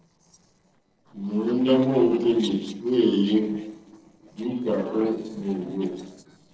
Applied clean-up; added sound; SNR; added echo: neural separator model SepFormer DNS4.